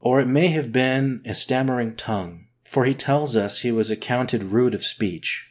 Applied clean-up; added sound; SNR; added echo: none; none; none; none.